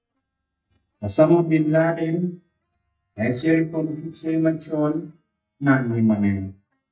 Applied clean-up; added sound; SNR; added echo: neural mask model DeepFilterNet 3.